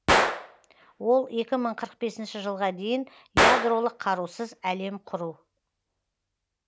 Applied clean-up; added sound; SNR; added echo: none; Gunshot, gunfire; 0 dB; none.